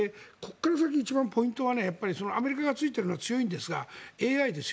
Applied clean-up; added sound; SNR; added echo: none; none; none; none.